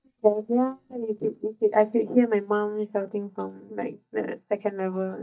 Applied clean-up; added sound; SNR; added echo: neural mask model DeepFilterNet 3.